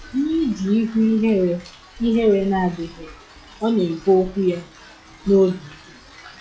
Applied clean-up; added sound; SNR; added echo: classical method log-MMSE.